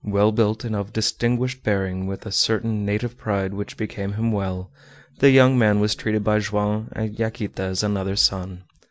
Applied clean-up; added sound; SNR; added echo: none; none; none; none.